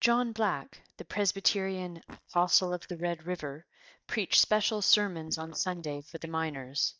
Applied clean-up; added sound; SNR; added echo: neural mask model DeepFilterNet 3.